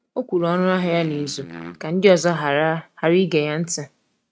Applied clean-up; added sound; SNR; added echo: neural mask model RNNoise.